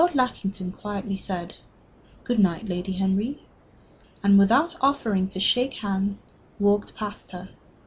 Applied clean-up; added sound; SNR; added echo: none; none; none; none.